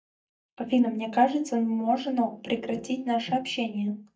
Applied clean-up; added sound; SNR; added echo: neural mask model DeepFilterNet 3.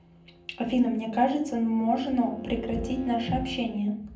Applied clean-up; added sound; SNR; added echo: none; Bowed string instrument; 17 dB; reverberation time 0.6 s.